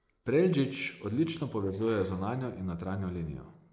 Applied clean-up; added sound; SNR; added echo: neural separator model SepFormer DNS4.